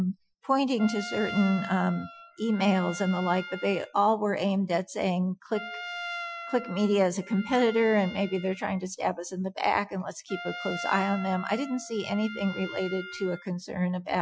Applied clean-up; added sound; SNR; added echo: classical method Wiener filter.